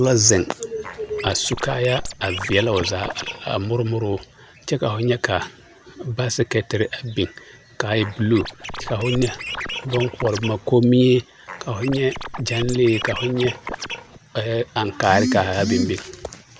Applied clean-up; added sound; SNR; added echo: none; Scratching (performance technique); 10 dB; none.